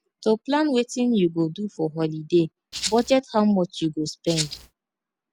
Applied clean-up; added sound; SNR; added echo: none; Rattle (instrument); 8 dB; none.